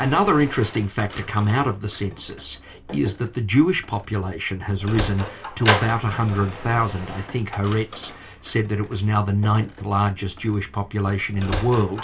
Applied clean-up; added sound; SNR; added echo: none; Sliding door; 10 dB; reverberation time 0.2 s.